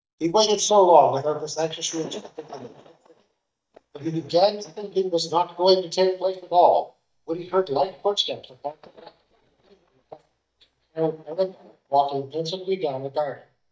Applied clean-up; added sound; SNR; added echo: neural mask model DeepFilterNet 3.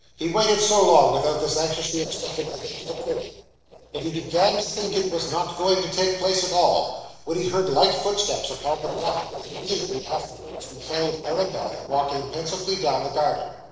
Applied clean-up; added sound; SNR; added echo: neural separator model SepFormer DNS4.